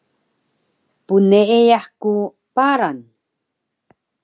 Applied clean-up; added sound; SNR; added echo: none; none; none; none.